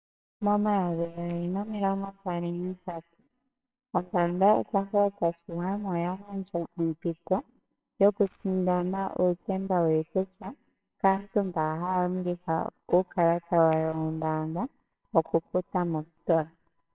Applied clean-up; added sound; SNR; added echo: neural separator model SepFormer WHAMR!.